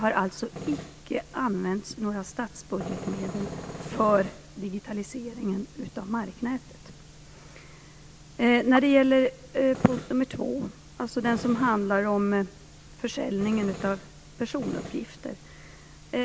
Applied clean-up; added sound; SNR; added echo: none; Tools; 15 dB; none.